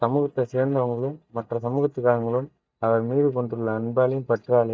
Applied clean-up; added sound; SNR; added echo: neural mask model DeepFilterNet 3.